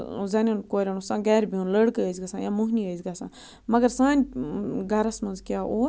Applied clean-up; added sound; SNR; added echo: none; none; none; none.